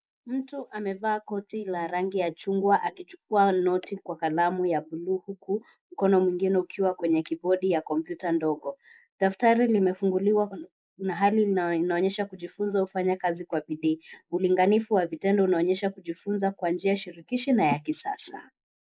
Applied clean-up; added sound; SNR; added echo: neural mask model Resemble Enhance denoiser.